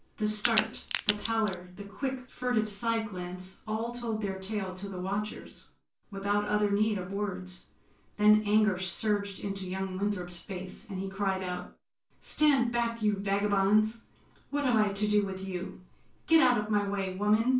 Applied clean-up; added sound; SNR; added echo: none; Crack; 5 dB; reverberation time 0.3 s.